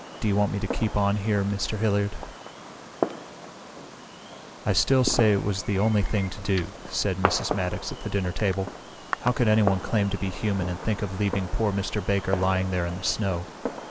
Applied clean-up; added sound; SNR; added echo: none; Fireworks; 9 dB; none.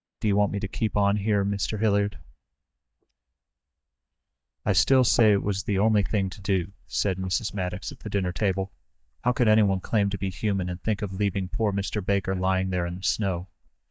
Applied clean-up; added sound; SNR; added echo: neural mask model DeepFilterNet 3.